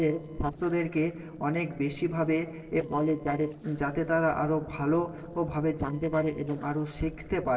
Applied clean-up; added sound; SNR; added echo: neural separator model SepFormer DNS4.